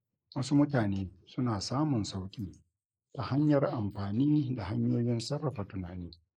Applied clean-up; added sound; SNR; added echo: neural mask model Resemble Enhance denoiser.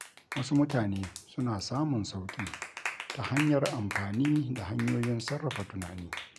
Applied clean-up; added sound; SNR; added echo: none; Clapping; 10 dB; none.